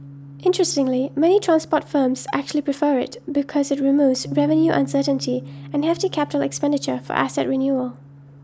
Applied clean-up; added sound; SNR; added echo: none; Bass guitar; 17 dB; none.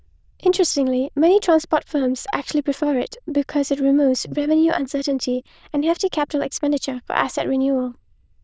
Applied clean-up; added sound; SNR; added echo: neural diffusion model UNIVERSE++.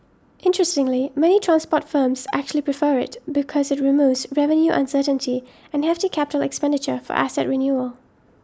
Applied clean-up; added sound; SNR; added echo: none; none; none; none.